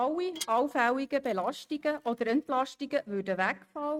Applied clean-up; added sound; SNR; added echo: neural mask model RNNoise.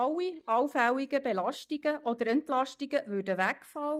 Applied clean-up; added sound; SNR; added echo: neural mask model DeepFilterNet 3.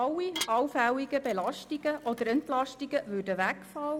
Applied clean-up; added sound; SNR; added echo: none; Dishes, pots, and pans / Glass; 15 dB; none.